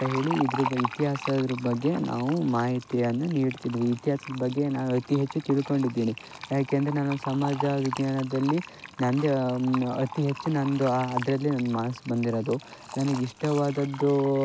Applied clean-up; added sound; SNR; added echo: none; Fill (with liquid); 12 dB; none.